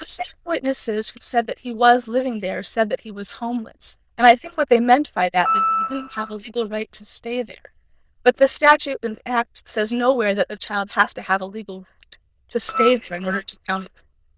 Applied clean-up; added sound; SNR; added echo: neural diffusion model UNIVERSE++.